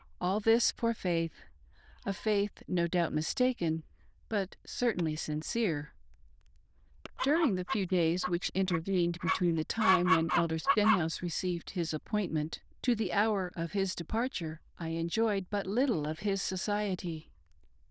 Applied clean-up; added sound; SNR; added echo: neural diffusion model UNIVERSE++.